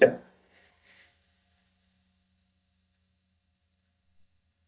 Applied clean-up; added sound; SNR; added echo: neural mask model DeepFilterNet 3.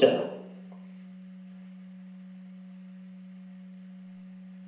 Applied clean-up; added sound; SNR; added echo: none; Organ; 12 dB; reverberation time 0.8 s.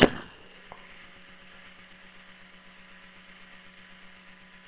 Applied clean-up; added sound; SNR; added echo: neural separator model SepFormer WHAMR!.